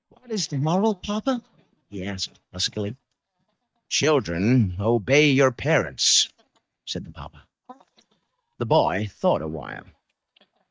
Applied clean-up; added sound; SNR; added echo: neural mask model DeepFilterNet 3.